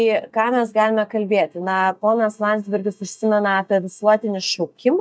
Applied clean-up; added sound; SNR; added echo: neural mask model DeepFilterNet 3.